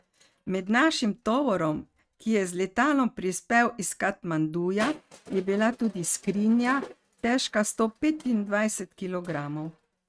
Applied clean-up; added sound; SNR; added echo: neural mask model RNNoise.